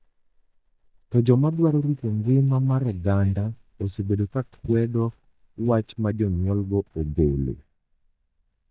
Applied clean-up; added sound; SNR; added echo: neural mask model DeepFilterNet 3.